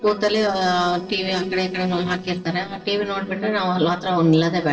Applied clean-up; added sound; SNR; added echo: neural separator model SepFormer DNS4.